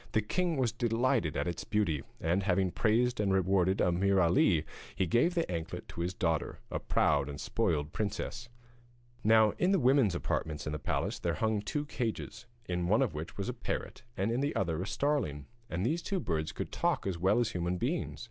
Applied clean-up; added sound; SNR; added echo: none; none; none; none.